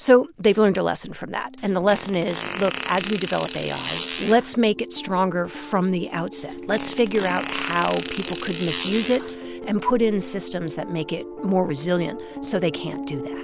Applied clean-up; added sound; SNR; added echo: none; Fart; 10 dB; none.